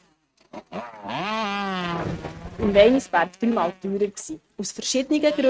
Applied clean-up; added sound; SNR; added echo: neural mask model RNNoise.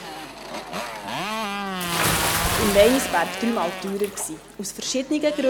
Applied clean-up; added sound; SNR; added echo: none; Bathtub (filling or washing) / Splash, splatter + Motorcycle; 3 dB; none.